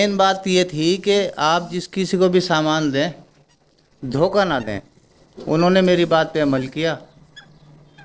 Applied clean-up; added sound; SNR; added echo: neural separator model SepFormer DNS4.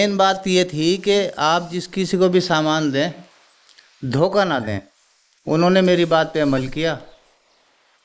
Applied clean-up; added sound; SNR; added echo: neural mask model Resemble Enhance denoiser.